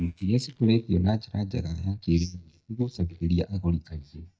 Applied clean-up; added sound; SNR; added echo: neural mask model DeepFilterNet 3.